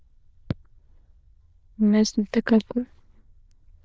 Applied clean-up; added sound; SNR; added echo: neural diffusion model UNIVERSE++.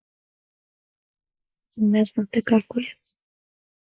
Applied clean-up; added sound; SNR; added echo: neural mask model Resemble Enhance denoiser.